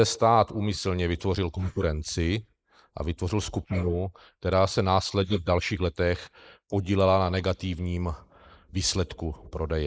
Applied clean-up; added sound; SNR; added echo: neural mask model Resemble Enhance denoiser.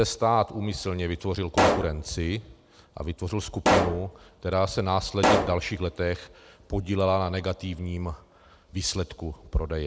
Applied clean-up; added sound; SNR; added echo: none; Explosion; -1 dB; none.